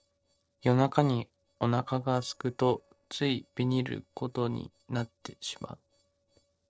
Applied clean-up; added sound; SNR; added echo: neural separator model SepFormer DNS4.